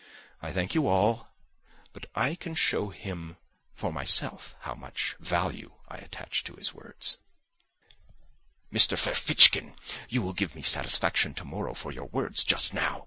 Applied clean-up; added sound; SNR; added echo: none; none; none; none.